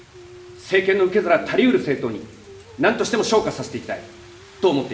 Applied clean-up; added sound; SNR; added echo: none; Rain; 20 dB; reverberation time 0.7 s.